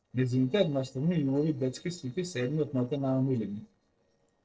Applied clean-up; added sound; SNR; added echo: neural separator model SepFormer DNS4.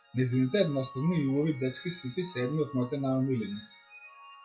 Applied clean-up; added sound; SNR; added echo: classical method log-MMSE.